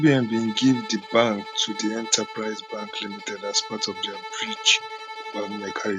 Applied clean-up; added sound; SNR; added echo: none; Bowed string instrument; 12 dB; none.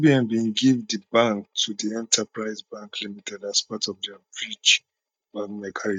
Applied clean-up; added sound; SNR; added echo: neural mask model DeepFilterNet 3.